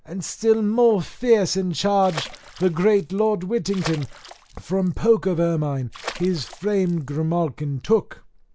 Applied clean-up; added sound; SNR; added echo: none; Water / Splash, splatter; 16 dB; none.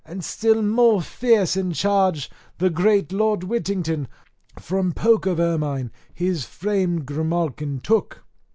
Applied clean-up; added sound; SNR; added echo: none; none; none; none.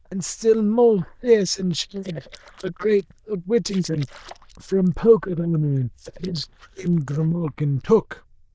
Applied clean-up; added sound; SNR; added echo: neural diffusion model UNIVERSE++.